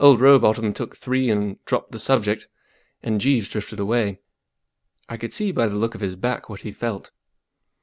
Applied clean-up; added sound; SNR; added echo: none; none; none; none.